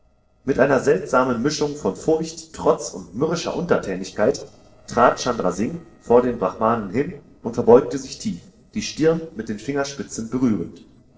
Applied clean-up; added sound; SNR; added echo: neural separator model SepFormer DNS4.